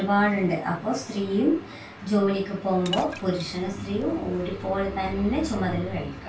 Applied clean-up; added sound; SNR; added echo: none; Liquid; 14 dB; reverberation time 0.2 s.